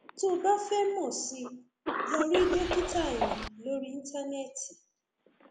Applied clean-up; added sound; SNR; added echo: none; Cough + Boat, Water vehicle; 5 dB; none.